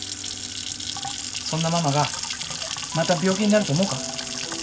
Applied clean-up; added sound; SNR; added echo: none; Sink (filling or washing) / Water tap, faucet / Splash, splatter; 5 dB; none.